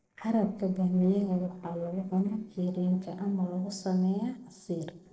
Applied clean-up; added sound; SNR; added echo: neural separator model SepFormer DNS4.